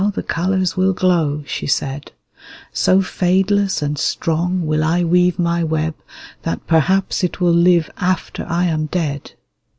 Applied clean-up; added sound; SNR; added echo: none; none; none; none.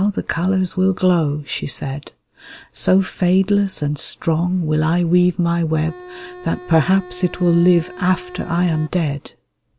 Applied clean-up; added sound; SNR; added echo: none; Organ; 17 dB; none.